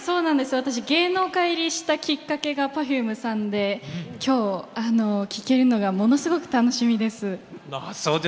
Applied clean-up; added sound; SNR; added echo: none; none; none; none.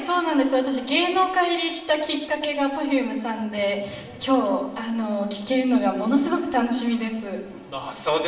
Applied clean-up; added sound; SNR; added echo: none; none; none; reverberation time 0.8 s.